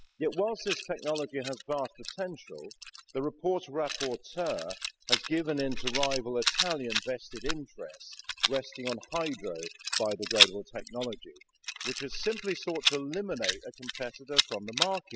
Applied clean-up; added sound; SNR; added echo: classical method spectral subtraction.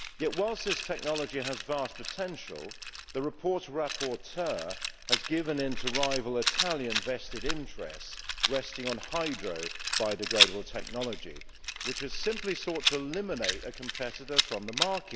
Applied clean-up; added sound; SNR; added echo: none; Rattle; -1 dB; none.